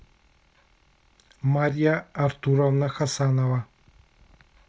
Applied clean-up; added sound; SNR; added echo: none; none; none; none.